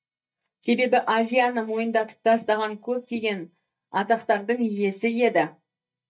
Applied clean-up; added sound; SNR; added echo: neural mask model DeepFilterNet 3.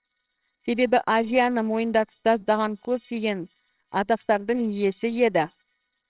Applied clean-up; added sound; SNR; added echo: neural separator model SepFormer WHAMR!.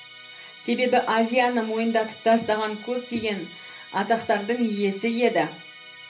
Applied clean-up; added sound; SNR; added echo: none; Musical instrument; 19 dB; reverberation time 0.3 s.